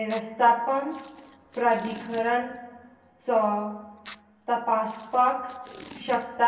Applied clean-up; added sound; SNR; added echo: none; Packing tape, duct tape; 20 dB; reverberation time 0.2 s.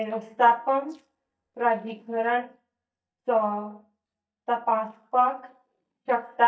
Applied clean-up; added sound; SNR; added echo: neural mask model DeepFilterNet 3.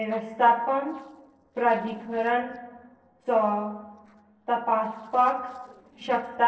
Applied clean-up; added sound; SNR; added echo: neural separator model SepFormer DNS4.